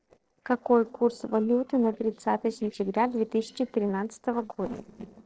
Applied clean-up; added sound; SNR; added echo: neural separator model SepFormer DNS4.